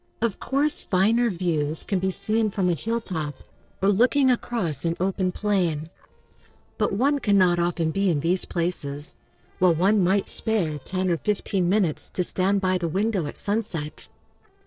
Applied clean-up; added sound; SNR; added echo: neural separator model SepFormer DNS4.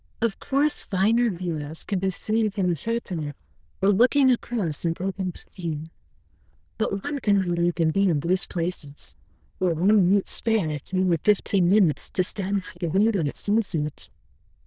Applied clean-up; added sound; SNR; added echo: neural diffusion model UNIVERSE++.